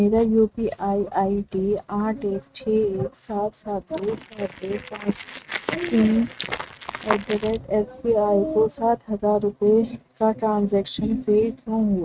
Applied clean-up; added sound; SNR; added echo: neural mask model RNNoise.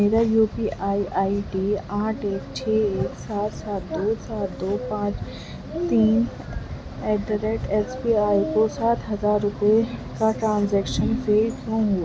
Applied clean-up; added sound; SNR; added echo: none; none; none; none.